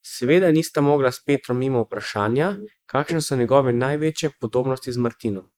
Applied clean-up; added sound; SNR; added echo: neural mask model Resemble Enhance denoiser.